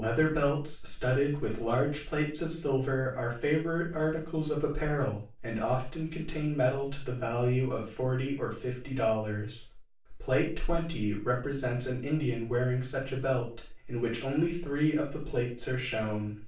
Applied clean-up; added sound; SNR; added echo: none; none; none; reverberation time 0.3 s.